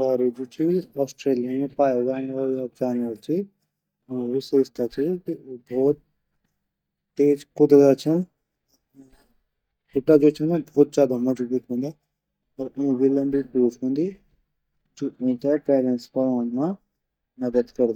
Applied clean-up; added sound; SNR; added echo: neural mask model DeepFilterNet 3.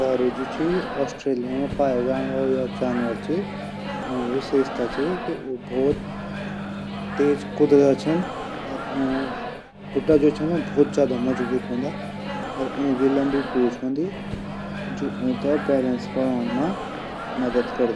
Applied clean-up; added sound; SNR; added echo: none; Microwave oven; 7 dB; none.